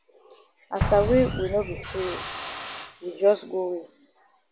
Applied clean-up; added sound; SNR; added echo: none; Drill + Explosion; 6 dB; none.